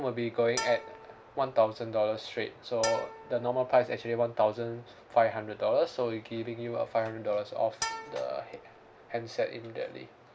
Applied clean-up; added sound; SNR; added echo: none; Bowed string instrument; 10 dB; none.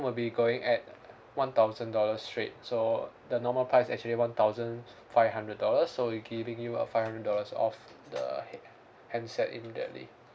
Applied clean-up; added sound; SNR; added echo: none; none; none; none.